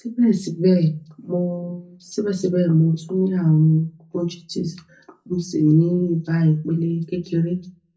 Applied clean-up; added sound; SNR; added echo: none; none; none; reverberation time 0.4 s.